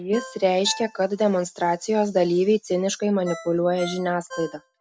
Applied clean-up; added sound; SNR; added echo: none; Ringtone; 18 dB; none.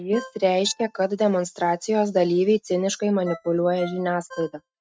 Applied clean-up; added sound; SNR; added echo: neural mask model RNNoise.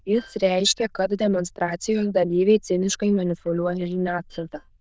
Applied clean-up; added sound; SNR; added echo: neural diffusion model UNIVERSE++.